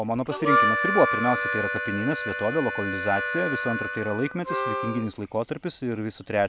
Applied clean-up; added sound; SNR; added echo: none; Harmonica; 1 dB; none.